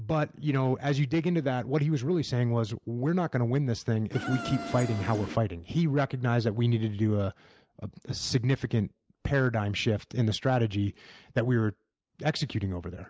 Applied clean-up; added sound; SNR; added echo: none; Insect; 8 dB; none.